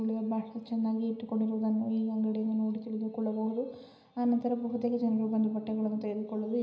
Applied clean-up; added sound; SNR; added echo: none; none; none; reverberation time 0.9 s.